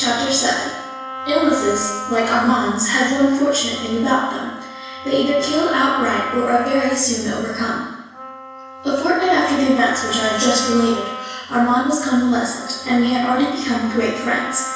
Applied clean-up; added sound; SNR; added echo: none; Wind instrument, woodwind instrument; 12 dB; reverberation time 1.1 s.